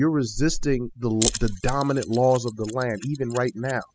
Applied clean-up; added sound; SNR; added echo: classical method spectral subtraction.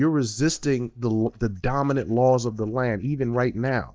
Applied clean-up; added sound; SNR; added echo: neural mask model DeepFilterNet 3.